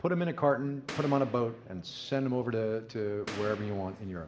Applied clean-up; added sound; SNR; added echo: none; Boom; 13 dB; reverberation time 3.0 s.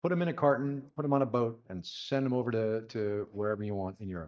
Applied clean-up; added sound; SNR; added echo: neural mask model DeepFilterNet 3.